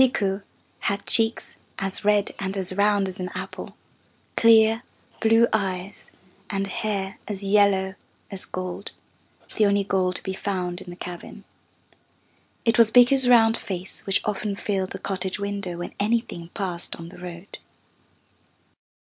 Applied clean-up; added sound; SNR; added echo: none; none; none; none.